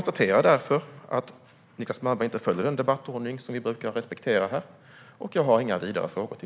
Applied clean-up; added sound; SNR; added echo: none; none; none; none.